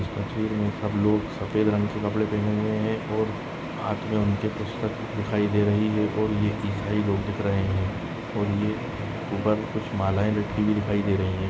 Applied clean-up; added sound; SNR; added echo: none; none; none; none.